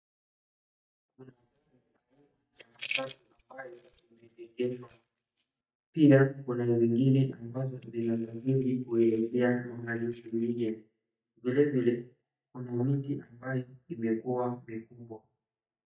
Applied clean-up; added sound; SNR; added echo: neural mask model DeepFilterNet 3.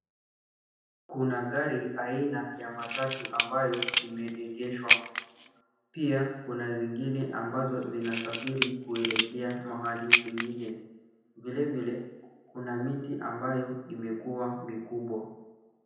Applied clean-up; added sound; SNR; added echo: none; Camera; -2 dB; reverberation time 0.8 s.